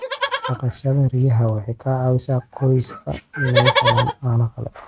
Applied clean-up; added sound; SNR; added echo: neural mask model RNNoise.